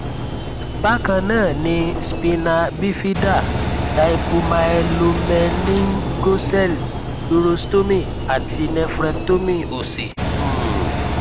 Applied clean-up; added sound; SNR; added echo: none; Engine; 3 dB; none.